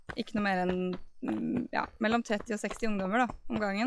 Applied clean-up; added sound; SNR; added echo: classical method log-MMSE.